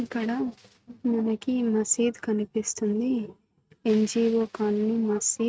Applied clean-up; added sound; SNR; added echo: neural mask model RNNoise.